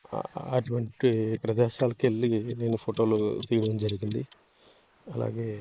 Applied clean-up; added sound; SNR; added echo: neural mask model Resemble Enhance denoiser.